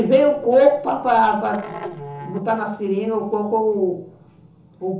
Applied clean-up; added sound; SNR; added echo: none; Musical instrument; 18 dB; reverberation time 0.7 s.